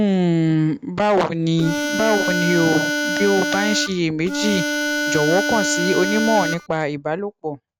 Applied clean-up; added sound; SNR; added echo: none; Harmonica; 2 dB; none.